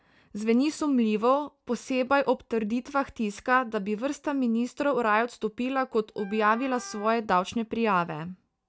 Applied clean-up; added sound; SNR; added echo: none; Wind instrument, woodwind instrument; 20 dB; none.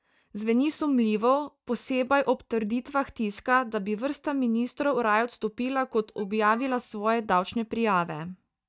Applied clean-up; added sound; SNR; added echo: neural mask model DeepFilterNet 3.